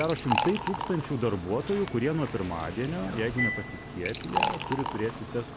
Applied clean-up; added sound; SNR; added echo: none; Liquid; 3 dB; none.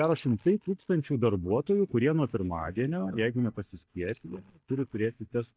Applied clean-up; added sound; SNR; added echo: neural mask model DeepFilterNet 3.